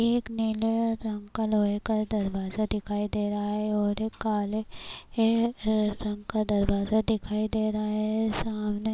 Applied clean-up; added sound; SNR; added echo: none; none; none; none.